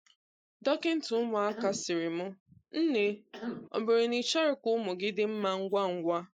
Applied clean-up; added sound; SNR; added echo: neural mask model Resemble Enhance denoiser.